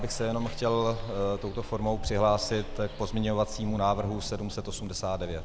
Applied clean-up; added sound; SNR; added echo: none; Buzz + Bus; 8 dB; none.